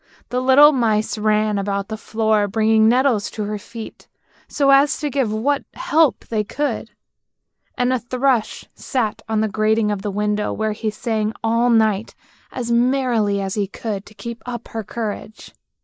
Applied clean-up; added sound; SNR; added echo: neural mask model Resemble Enhance denoiser.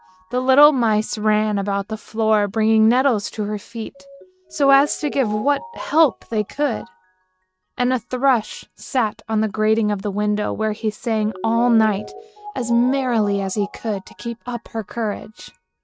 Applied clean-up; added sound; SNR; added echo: neural mask model RNNoise.